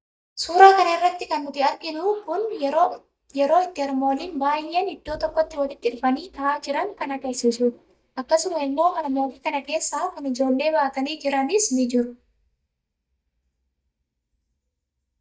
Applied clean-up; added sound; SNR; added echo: neural mask model DeepFilterNet 3.